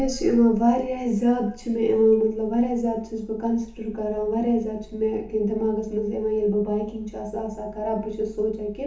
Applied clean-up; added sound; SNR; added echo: none; Engine starting; 18 dB; reverberation time 0.8 s.